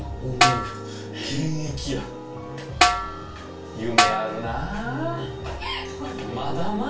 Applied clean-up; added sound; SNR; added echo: none; Snare drum; -4 dB; reverberation time 0.3 s.